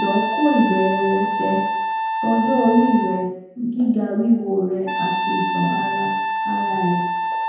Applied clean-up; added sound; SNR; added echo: none; Wind instrument, woodwind instrument; 2 dB; reverberation time 0.9 s.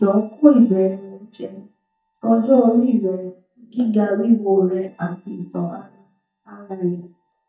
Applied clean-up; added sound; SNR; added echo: neural mask model DeepFilterNet 3.